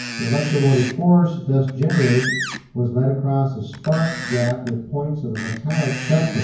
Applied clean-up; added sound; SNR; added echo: none; Screech; 11 dB; reverberation time 0.9 s.